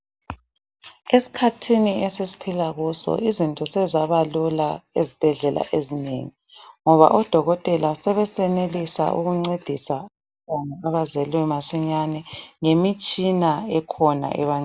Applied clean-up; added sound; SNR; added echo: none; none; none; none.